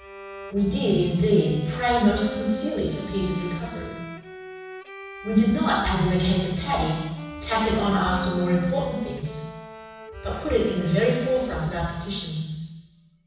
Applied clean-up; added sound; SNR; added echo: none; Bowed string instrument; 14 dB; reverberation time 1.1 s.